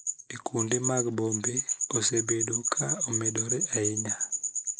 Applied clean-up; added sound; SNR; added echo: neural mask model Resemble Enhance denoiser.